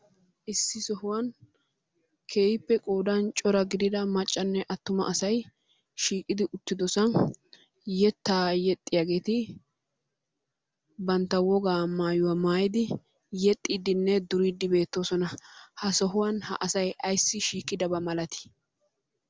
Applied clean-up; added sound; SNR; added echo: none; none; none; none.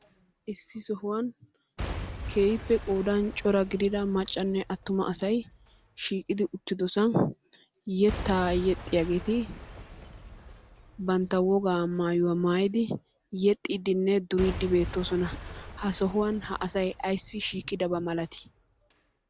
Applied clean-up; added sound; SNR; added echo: none; Shatter / Crushing / Boom; 14 dB; none.